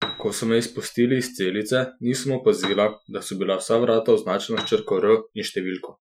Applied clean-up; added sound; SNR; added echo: classical method Wiener filter.